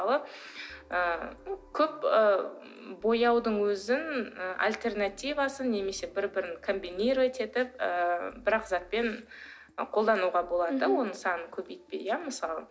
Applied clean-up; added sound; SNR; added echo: none; none; none; none.